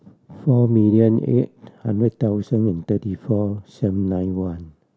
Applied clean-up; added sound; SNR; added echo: none; none; none; none.